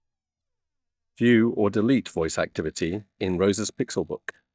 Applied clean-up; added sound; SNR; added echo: neural mask model DeepFilterNet 3.